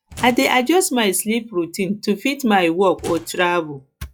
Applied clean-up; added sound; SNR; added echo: classical method log-MMSE.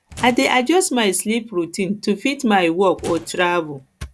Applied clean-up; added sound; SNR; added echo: none; Squeak / Wood; 19 dB; none.